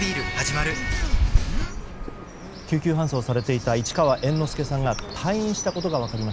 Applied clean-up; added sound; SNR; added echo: none; Bird; 3 dB; none.